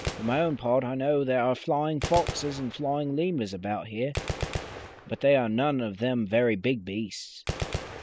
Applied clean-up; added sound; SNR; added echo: none; Gunshot, gunfire; 10 dB; none.